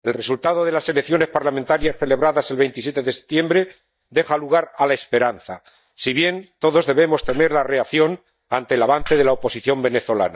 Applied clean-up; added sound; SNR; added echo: neural mask model DeepFilterNet 3.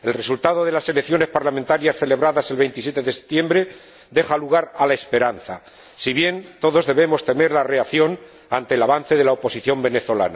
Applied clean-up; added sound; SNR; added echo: none; none; none; none.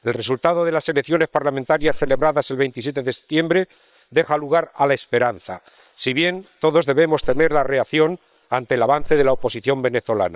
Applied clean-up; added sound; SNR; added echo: neural separator model SepFormer WHAM!.